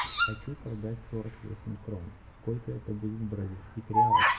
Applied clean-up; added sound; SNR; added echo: none; Bird vocalization, bird call, bird song; -5 dB; reverberation time 0.6 s.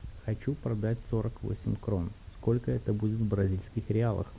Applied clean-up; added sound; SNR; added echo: none; none; none; none.